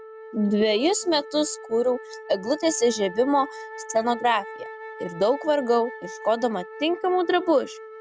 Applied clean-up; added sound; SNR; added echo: none; Wind instrument, woodwind instrument; 15 dB; none.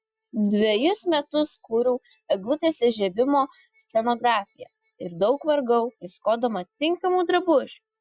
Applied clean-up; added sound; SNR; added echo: classical method Wiener filter.